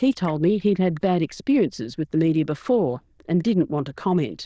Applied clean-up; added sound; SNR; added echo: neural diffusion model UNIVERSE++.